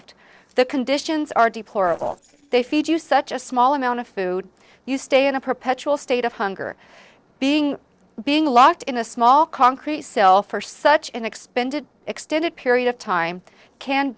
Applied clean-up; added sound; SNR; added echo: neural separator model SepFormer DNS4.